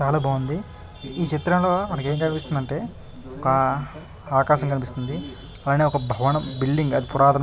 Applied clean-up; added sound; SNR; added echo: none; none; none; none.